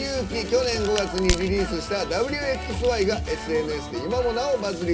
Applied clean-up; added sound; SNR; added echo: none; Crack; 11 dB; reverberation time 0.3 s.